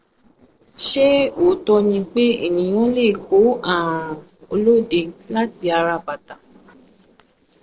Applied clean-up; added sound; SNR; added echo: neural separator model SepFormer DNS4.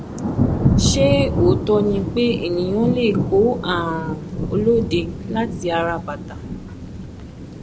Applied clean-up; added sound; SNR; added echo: none; Thunder; 2 dB; none.